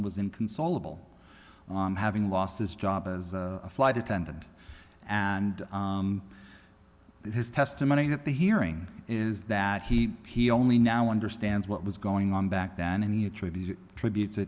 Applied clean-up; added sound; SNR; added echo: none; none; none; none.